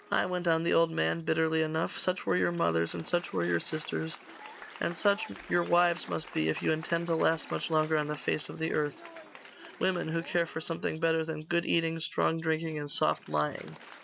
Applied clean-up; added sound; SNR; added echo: none; Applause; 19 dB; none.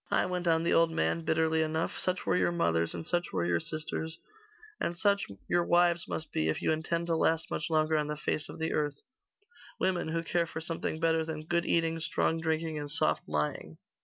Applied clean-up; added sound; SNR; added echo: none; none; none; none.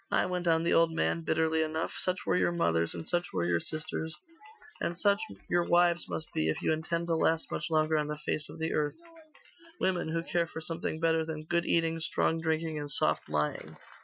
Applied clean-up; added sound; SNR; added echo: classical method Wiener filter.